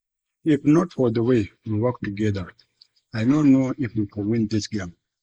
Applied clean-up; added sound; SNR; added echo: neural mask model Resemble Enhance denoiser.